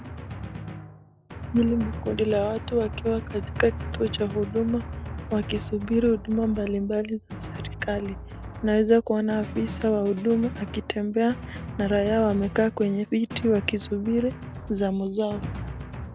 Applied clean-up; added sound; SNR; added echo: none; Drum; 10 dB; none.